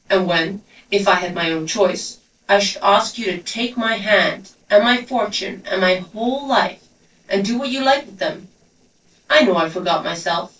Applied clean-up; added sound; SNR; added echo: neural separator model SepFormer DNS4.